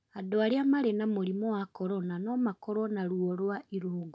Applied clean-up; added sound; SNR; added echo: none; none; none; none.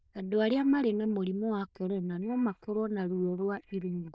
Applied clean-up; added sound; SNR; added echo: neural diffusion model UNIVERSE++.